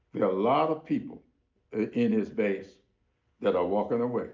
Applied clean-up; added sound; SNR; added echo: none; none; none; none.